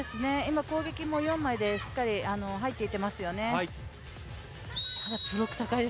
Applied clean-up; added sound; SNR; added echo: none; none; none; none.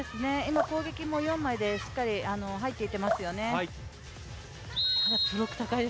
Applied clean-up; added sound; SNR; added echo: none; Drip; 8 dB; none.